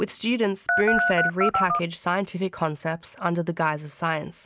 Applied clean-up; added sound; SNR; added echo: none; Telephone; -3 dB; none.